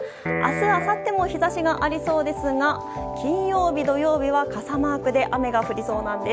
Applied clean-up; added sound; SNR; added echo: none; Piano; 5 dB; none.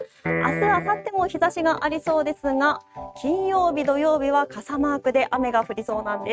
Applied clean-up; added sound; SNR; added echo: neural mask model RNNoise.